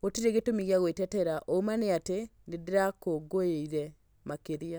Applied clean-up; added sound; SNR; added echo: none; none; none; none.